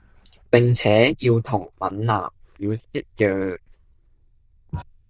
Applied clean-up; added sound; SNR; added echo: neural diffusion model UNIVERSE++.